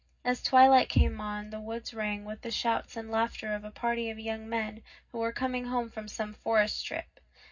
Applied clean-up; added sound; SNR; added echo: none; none; none; reverberation time 0.4 s.